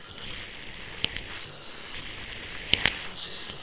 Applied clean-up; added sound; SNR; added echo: neural separator model SepFormer WHAMR!.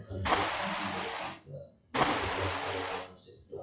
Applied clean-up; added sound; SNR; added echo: classical method WPE with log-MMSE.